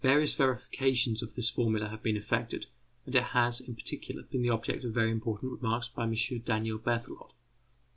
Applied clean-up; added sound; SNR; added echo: none; none; none; none.